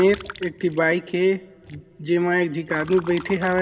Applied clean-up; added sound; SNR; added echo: none; Liquid; 18 dB; reverberation time 1.6 s.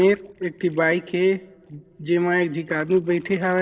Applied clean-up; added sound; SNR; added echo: neural separator model SepFormer DNS4.